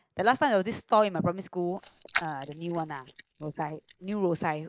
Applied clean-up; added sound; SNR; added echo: neural mask model Resemble Enhance denoiser.